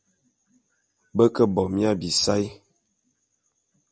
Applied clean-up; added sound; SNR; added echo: none; none; none; none.